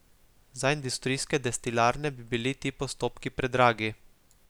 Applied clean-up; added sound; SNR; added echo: none; none; none; none.